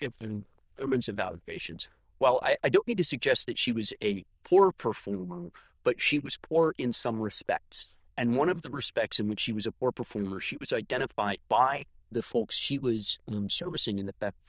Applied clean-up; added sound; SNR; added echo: neural diffusion model UNIVERSE++.